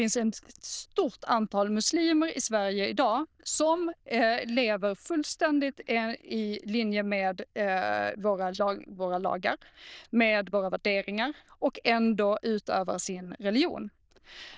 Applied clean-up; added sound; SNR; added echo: neural diffusion model UNIVERSE++.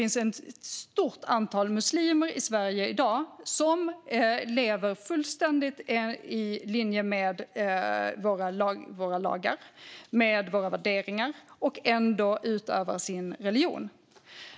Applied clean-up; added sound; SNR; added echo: none; none; none; none.